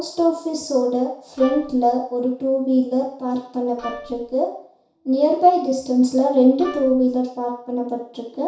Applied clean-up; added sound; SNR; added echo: none; Wind instrument, woodwind instrument; 16 dB; reverberation time 0.6 s.